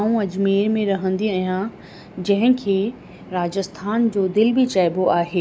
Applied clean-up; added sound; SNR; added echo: none; none; none; none.